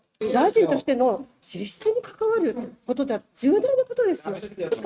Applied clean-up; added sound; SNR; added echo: neural mask model RNNoise.